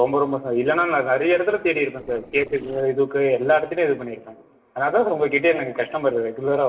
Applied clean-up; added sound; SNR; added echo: neural separator model SepFormer DNS4.